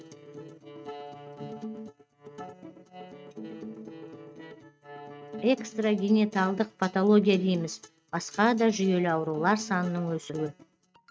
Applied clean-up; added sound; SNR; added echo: neural mask model RNNoise.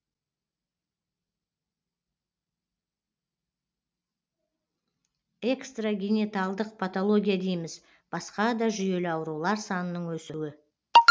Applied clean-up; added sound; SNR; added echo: none; none; none; none.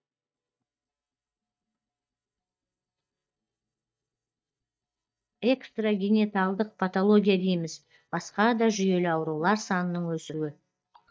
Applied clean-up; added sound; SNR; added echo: neural mask model DeepFilterNet 3.